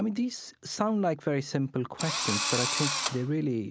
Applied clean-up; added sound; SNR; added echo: none; Engine / Drill; 0 dB; none.